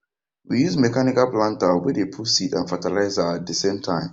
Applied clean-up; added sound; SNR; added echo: none; none; none; none.